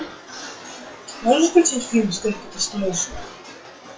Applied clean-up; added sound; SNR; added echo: classical method WPE with log-MMSE.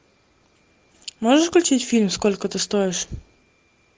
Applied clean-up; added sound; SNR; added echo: none; none; none; none.